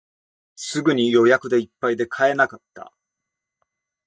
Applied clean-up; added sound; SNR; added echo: neural mask model DeepFilterNet 3.